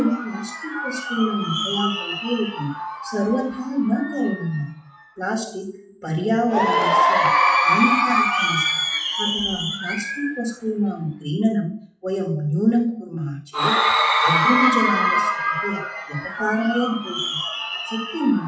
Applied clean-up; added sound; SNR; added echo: classical method WPE with log-MMSE.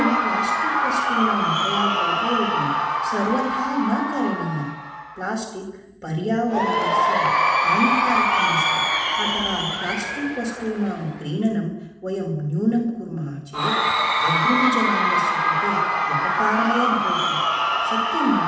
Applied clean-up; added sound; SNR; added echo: none; Crowd / Cheering; -4 dB; reverberation time 0.8 s.